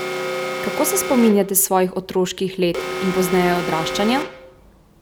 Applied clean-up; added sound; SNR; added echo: none; Alarm; 7 dB; none.